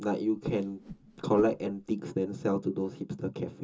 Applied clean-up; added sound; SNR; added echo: none; Whoosh, swoosh, swish; 14 dB; reverberation time 0.2 s.